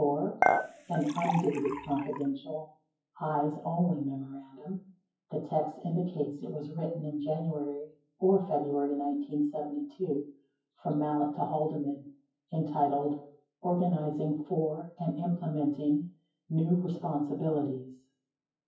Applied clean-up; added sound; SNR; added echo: classical method WPE with log-MMSE.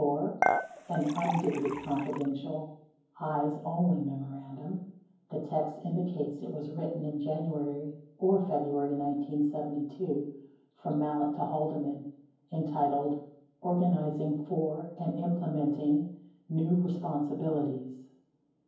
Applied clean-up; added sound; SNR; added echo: none; Dishes, pots, and pans / Chink, clink; 2 dB; reverberation time 0.9 s.